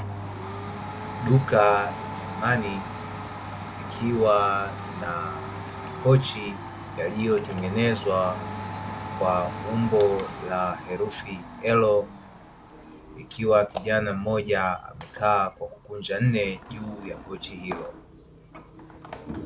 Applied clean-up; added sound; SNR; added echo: none; Domestic sounds, home sounds; 10 dB; none.